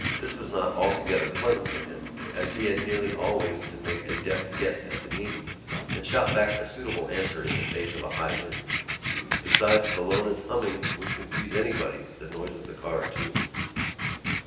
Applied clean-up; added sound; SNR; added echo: none; Writing; 2 dB; reverberation time 0.9 s.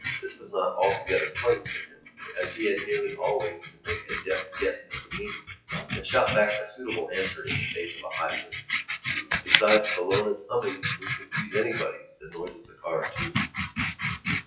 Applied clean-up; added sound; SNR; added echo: classical method WPE with log-MMSE.